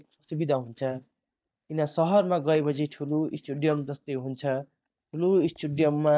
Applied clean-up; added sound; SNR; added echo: neural mask model DeepFilterNet 3.